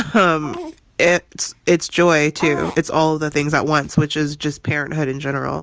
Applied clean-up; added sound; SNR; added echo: none; none; none; none.